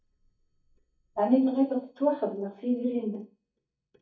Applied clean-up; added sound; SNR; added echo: neural mask model DeepFilterNet 3.